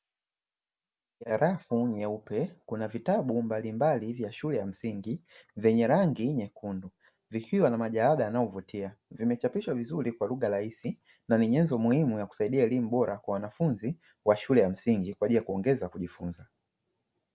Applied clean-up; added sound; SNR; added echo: none; none; none; none.